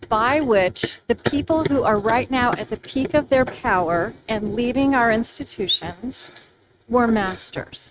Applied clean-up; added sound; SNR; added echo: neural mask model RNNoise.